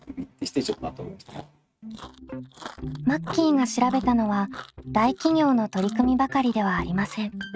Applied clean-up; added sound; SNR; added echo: neural mask model RNNoise.